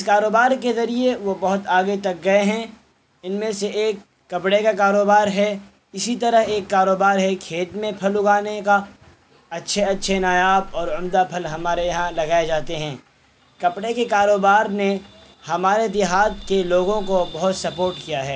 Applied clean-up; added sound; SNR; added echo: none; Wind; 12 dB; none.